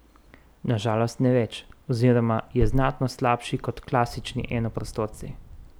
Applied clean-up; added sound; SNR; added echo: none; Wind; 10 dB; none.